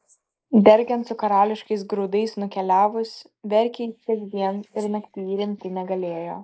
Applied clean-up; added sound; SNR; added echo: neural mask model Resemble Enhance denoiser.